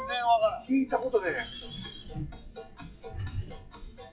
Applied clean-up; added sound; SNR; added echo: classical method WPE with log-MMSE.